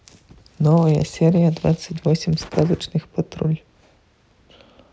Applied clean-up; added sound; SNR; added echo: none; none; none; none.